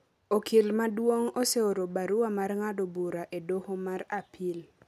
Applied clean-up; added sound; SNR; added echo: none; none; none; none.